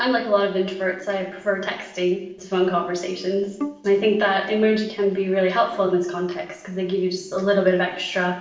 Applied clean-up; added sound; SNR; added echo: none; Bowed string instrument; 13 dB; reverberation time 0.7 s.